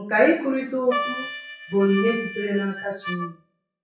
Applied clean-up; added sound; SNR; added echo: classical method WPE with log-MMSE.